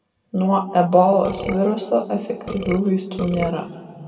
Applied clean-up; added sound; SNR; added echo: none; Burping, eructation; 10 dB; reverberation time 1.7 s.